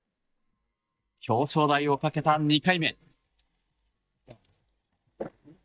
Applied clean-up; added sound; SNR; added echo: neural mask model DeepFilterNet 3.